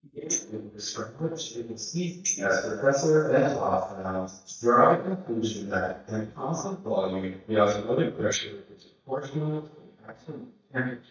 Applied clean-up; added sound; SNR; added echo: neural mask model DeepFilterNet 3.